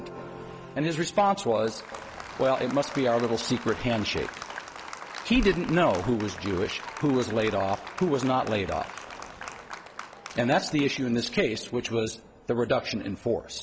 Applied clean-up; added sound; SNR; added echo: none; Applause; 14 dB; none.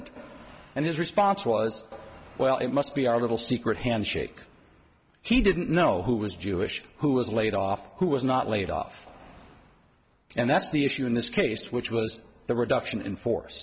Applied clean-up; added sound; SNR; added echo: none; none; none; none.